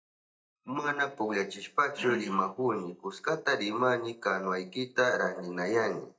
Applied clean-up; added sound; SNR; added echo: neural mask model DeepFilterNet 3.